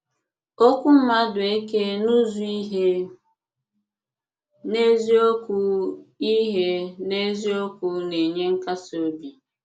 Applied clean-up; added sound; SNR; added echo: none; none; none; none.